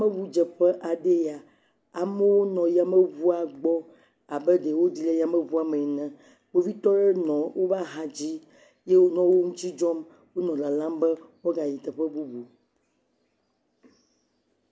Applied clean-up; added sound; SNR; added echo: none; none; none; none.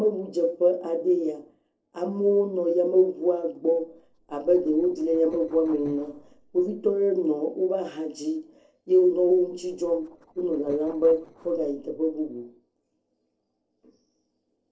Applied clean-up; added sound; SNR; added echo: neural separator model SepFormer DNS4.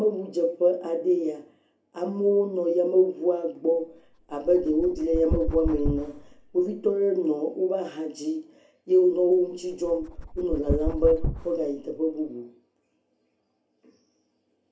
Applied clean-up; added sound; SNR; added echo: none; Dog; 6 dB; reverberation time 0.3 s.